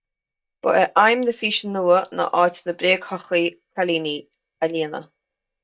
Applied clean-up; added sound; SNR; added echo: neural mask model DeepFilterNet 3.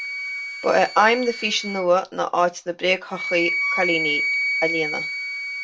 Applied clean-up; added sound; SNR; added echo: none; Wind instrument, woodwind instrument; 4 dB; reverberation time 0.2 s.